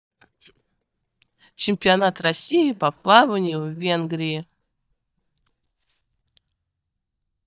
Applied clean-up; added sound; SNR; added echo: neural mask model DeepFilterNet 3.